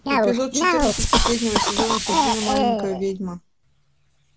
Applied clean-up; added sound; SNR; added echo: none; Cough; -4 dB; none.